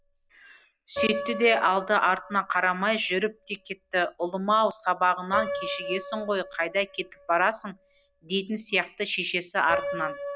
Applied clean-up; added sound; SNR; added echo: none; Piano; 10 dB; none.